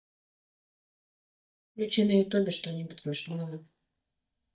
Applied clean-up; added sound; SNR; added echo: neural mask model DeepFilterNet 3.